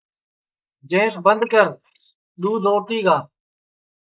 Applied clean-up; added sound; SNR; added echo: neural mask model Resemble Enhance denoiser.